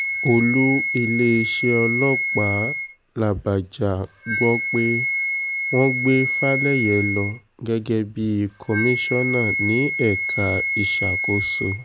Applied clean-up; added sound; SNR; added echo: none; Wind instrument, woodwind instrument; 3 dB; none.